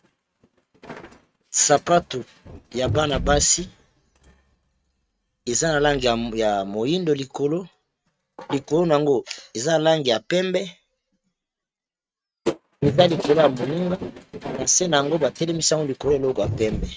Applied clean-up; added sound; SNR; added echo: neural mask model RNNoise.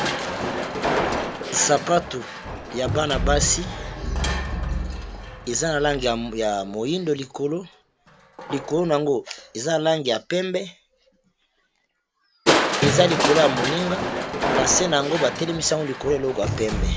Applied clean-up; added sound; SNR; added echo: none; Crushing; 2 dB; none.